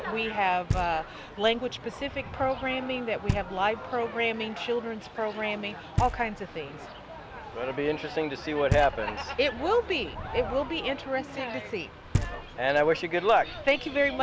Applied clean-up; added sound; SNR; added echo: none; Knock; 10 dB; none.